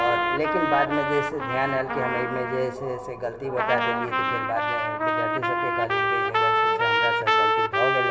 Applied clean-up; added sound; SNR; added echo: none; Trumpet; -4 dB; reverberation time 1.6 s.